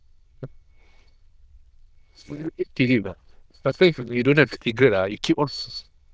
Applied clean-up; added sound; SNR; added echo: neural diffusion model UNIVERSE++.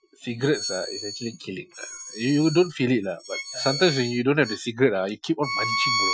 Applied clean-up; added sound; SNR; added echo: classical method Wiener filter.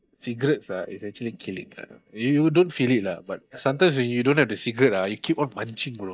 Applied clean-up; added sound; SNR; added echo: neural mask model DeepFilterNet 3.